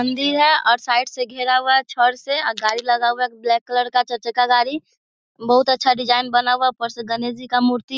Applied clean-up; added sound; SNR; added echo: none; none; none; none.